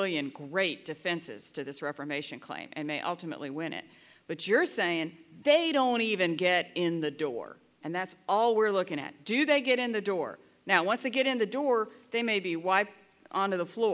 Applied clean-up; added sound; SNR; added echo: none; none; none; none.